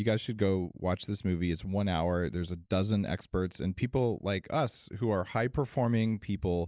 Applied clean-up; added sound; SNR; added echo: none; none; none; none.